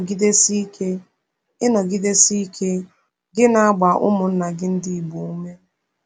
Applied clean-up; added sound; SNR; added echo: none; none; none; none.